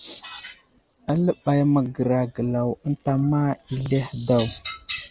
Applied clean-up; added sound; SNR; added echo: none; none; none; none.